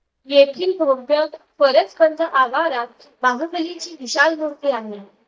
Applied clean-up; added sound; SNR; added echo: neural mask model DeepFilterNet 3.